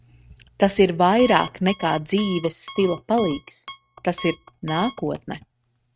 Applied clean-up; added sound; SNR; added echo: neural mask model RNNoise.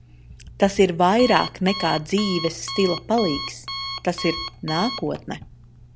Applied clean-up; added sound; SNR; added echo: none; Alarm; 10 dB; none.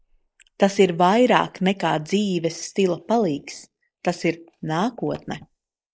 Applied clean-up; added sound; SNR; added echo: neural mask model Resemble Enhance denoiser.